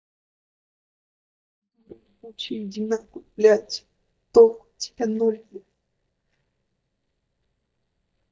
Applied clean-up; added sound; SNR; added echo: neural mask model DeepFilterNet 3.